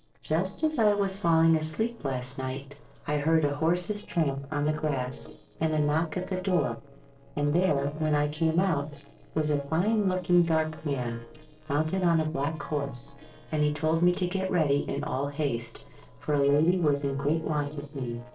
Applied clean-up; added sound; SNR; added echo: neural separator model SepFormer DNS4.